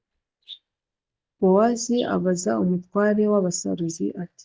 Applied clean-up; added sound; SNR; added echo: neural mask model DeepFilterNet 3.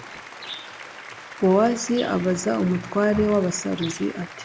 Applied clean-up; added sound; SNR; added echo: none; Applause; 16 dB; none.